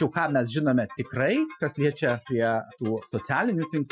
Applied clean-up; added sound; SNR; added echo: classical method Wiener filter.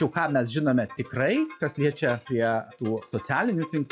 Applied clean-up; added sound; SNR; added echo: classical method log-MMSE.